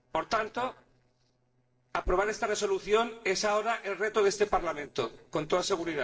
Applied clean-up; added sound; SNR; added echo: neural separator model SepFormer DNS4.